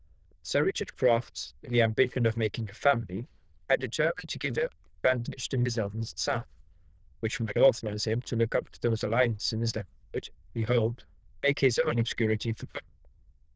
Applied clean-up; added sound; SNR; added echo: neural diffusion model UNIVERSE++.